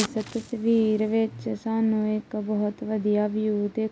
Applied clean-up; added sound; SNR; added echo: none; Fire; 19 dB; none.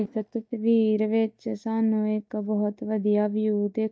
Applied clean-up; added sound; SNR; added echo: neural mask model DeepFilterNet 3.